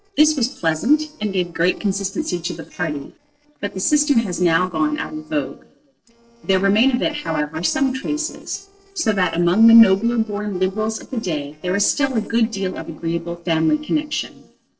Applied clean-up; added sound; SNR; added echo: neural separator model SepFormer DNS4.